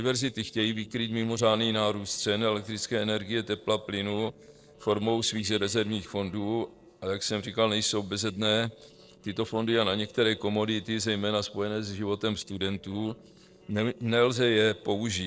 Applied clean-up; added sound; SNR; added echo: neural separator model SepFormer DNS4.